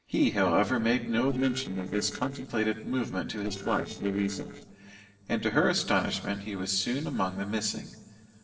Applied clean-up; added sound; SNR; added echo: neural separator model SepFormer DNS4.